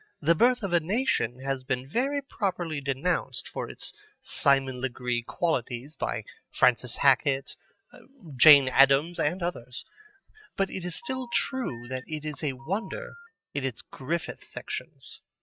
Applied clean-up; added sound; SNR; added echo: neural mask model RNNoise.